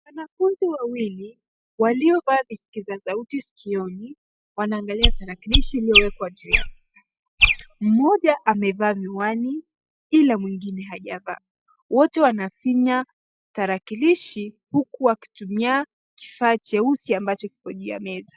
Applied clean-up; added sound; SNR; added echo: classical method log-MMSE.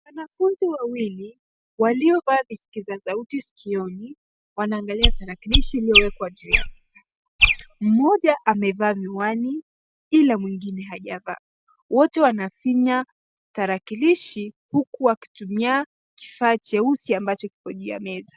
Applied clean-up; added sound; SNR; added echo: none; Chirp, tweet; -2 dB; none.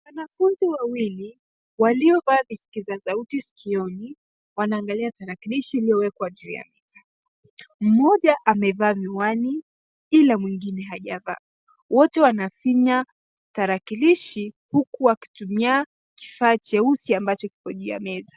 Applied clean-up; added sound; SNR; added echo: none; none; none; none.